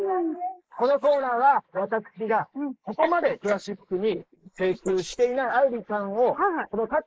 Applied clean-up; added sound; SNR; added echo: neural mask model Resemble Enhance denoiser.